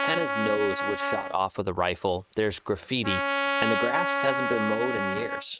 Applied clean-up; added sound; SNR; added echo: neural mask model RNNoise.